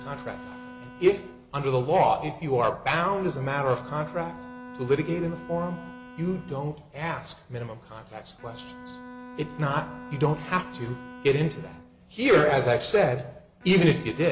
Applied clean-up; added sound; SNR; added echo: none; Bowed string instrument; 18 dB; none.